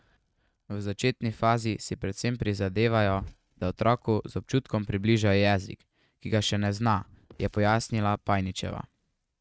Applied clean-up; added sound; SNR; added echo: neural mask model RNNoise.